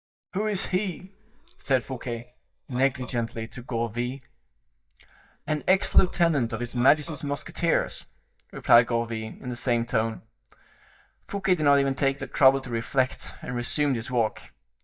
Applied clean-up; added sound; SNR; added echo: neural mask model DeepFilterNet 3.